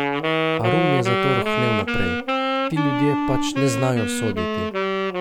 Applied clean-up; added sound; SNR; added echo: none; Wind instrument, woodwind instrument; -2 dB; none.